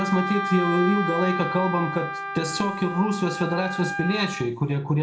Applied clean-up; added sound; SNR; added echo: none; Wind instrument, woodwind instrument; 6 dB; reverberation time 0.3 s.